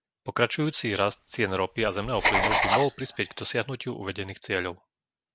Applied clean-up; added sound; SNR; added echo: none; Writing; 0 dB; none.